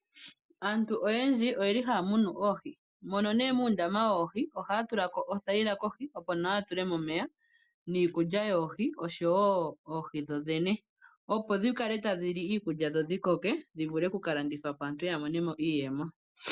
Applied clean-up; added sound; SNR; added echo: none; none; none; none.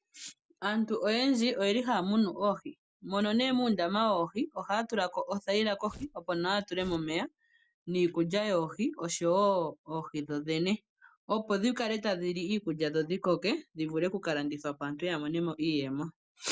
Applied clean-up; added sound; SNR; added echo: none; Tearing; 19 dB; none.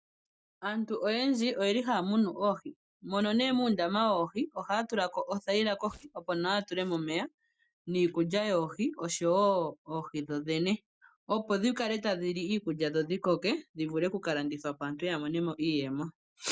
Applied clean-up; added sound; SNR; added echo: neural mask model DeepFilterNet 3.